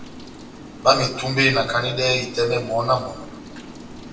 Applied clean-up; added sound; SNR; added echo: none; Rain; 14 dB; reverberation time 0.6 s.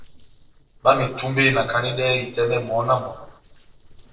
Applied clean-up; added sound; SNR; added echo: neural separator model SepFormer DNS4.